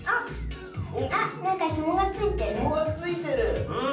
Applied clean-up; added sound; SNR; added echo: none; none; none; reverberation time 0.6 s.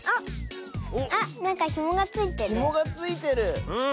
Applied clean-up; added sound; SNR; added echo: none; none; none; none.